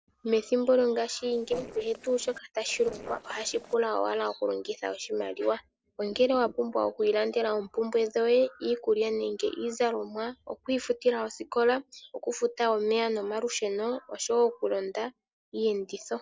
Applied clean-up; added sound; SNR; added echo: neural separator model SepFormer DNS4.